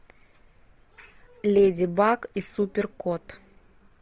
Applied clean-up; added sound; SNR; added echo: none; none; none; none.